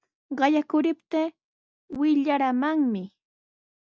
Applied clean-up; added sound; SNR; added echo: none; none; none; none.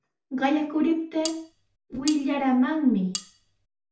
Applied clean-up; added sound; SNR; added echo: none; Cutlery, silverware; 12 dB; reverberation time 0.4 s.